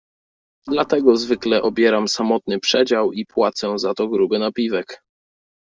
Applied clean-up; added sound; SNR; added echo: neural separator model SepFormer DNS4.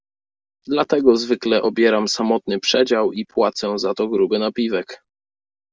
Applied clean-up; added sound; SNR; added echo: none; none; none; none.